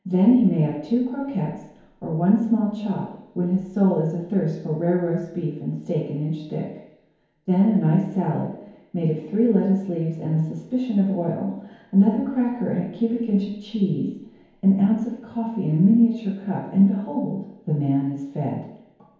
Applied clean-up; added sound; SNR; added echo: none; none; none; reverberation time 1.0 s.